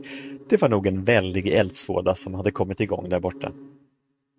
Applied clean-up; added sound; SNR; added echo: neural mask model RNNoise.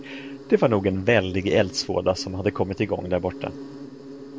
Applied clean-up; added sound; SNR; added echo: none; Insect; 14 dB; none.